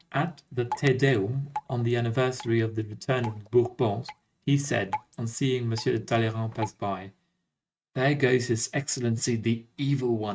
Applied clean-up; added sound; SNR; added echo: neural mask model RNNoise.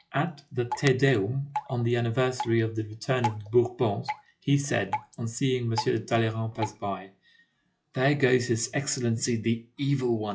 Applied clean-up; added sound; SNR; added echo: classical method log-MMSE.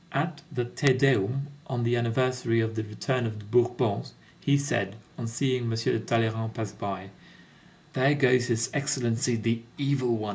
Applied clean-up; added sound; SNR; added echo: none; none; none; none.